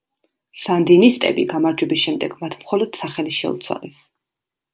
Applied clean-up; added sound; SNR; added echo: none; none; none; none.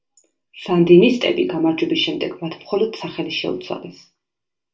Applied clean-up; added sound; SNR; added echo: none; none; none; reverberation time 0.3 s.